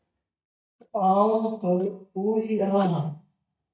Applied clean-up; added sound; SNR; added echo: neural mask model DeepFilterNet 3.